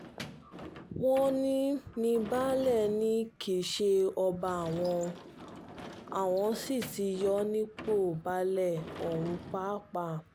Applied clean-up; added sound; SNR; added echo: none; Sliding door / Slam; 15 dB; none.